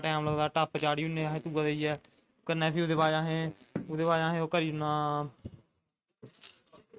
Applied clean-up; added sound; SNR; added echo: neural mask model RNNoise.